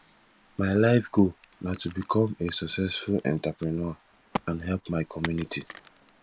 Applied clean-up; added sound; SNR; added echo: none; Crack; 16 dB; none.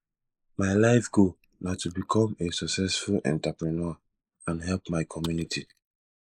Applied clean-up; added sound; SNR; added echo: neural mask model Resemble Enhance denoiser.